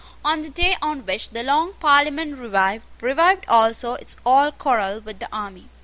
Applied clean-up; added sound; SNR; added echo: none; none; none; none.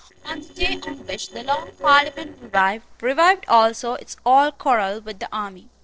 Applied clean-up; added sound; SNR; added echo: neural separator model SepFormer DNS4.